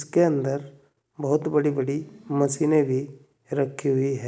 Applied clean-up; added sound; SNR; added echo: none; none; none; none.